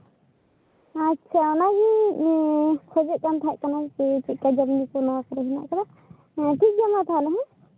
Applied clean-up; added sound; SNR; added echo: none; none; none; none.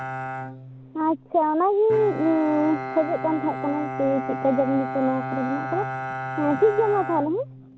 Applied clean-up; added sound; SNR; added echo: none; Bowed string instrument; 8 dB; none.